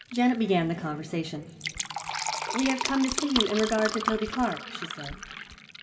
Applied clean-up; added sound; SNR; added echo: none; Fill (with liquid); 5 dB; reverberation time 2.6 s.